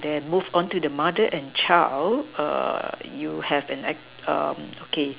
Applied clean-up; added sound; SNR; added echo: none; none; none; none.